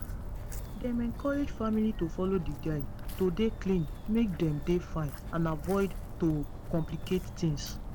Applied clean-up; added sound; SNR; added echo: none; Walk, footsteps; 6 dB; none.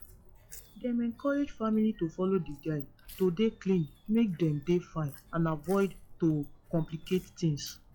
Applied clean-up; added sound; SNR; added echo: classical method log-MMSE.